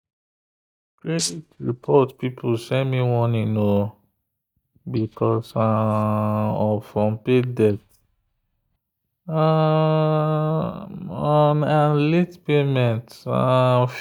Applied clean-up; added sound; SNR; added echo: neural mask model DeepFilterNet 3.